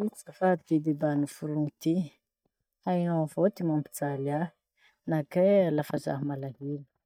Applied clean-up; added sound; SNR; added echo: neural mask model DeepFilterNet 3.